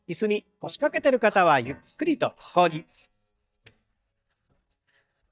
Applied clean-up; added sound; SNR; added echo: neural mask model DeepFilterNet 3.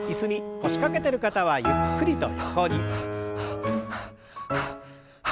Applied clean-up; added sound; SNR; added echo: none; Breathing; 12 dB; none.